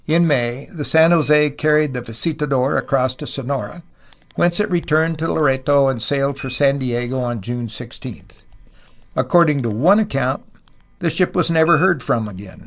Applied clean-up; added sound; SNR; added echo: neural separator model SepFormer DNS4.